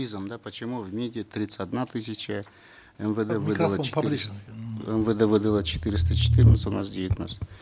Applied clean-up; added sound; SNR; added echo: none; none; none; none.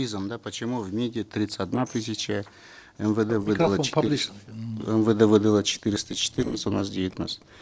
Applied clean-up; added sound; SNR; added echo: neural separator model SepFormer DNS4.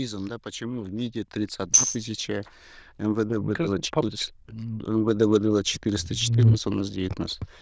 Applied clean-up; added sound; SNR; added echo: neural diffusion model UNIVERSE++.